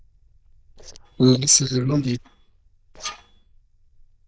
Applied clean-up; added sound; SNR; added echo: neural diffusion model UNIVERSE++.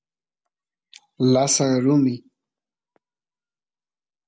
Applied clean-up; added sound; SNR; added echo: none; none; none; none.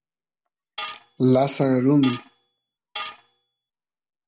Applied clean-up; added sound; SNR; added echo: none; Tools; 11 dB; none.